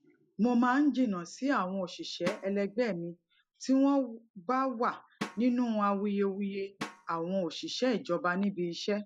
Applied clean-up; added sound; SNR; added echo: classical method log-MMSE.